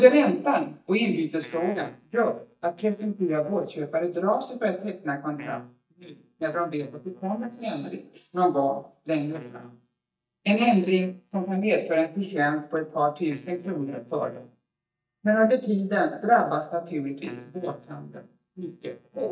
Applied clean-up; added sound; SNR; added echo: neural mask model DeepFilterNet 3.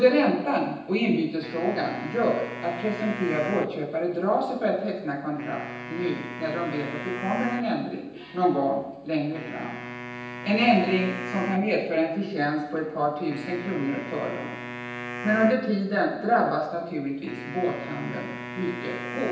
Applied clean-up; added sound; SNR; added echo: none; Wind instrument, woodwind instrument; 11 dB; reverberation time 0.9 s.